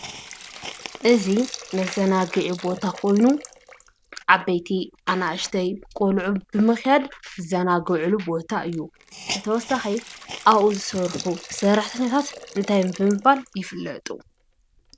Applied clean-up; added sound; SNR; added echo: none; Hiss; 17 dB; none.